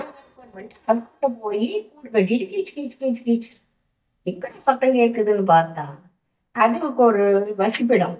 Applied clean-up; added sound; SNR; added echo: neural mask model DeepFilterNet 3.